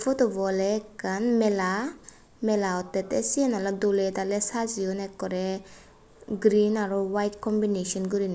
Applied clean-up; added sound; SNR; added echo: none; none; none; none.